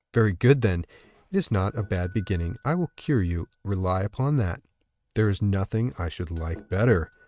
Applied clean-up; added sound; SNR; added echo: neural mask model RNNoise.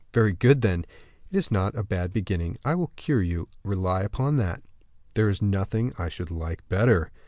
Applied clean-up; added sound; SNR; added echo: none; none; none; none.